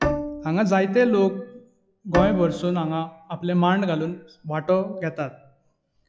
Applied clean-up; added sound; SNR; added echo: classical method log-MMSE.